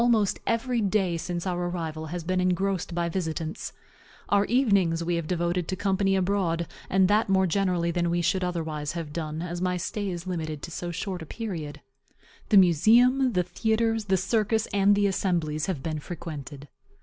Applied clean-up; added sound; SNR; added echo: none; none; none; none.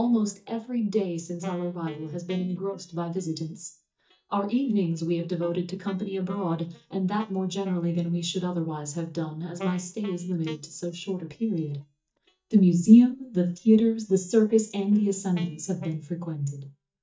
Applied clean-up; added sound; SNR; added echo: neural mask model DeepFilterNet 3.